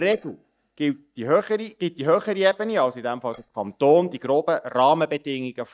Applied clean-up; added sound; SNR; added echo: neural mask model DeepFilterNet 3.